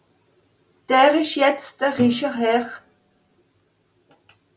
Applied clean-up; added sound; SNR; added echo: none; Guitar; 15 dB; none.